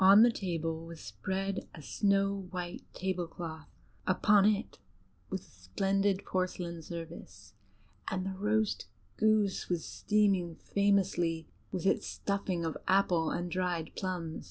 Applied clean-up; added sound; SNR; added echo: none; none; none; none.